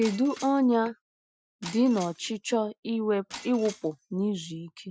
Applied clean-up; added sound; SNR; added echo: classical method Wiener filter.